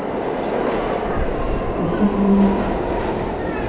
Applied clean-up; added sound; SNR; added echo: none; Subway, metro, underground; -2 dB; reverberation time 0.8 s.